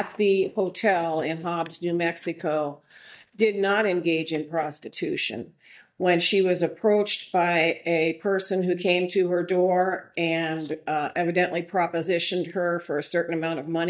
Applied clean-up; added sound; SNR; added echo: neural mask model DeepFilterNet 3.